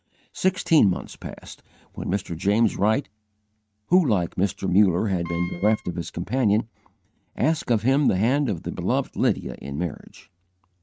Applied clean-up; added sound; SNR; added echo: neural mask model RNNoise.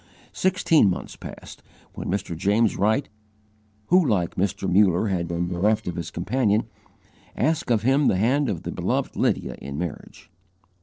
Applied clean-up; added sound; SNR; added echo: neural separator model SepFormer DNS4.